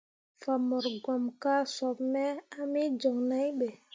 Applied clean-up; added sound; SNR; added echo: none; none; none; none.